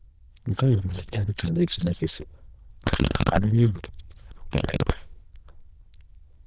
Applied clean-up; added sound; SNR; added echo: neural diffusion model UNIVERSE++.